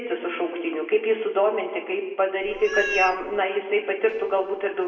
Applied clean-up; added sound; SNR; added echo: none; Meow; 4 dB; reverberation time 1.1 s.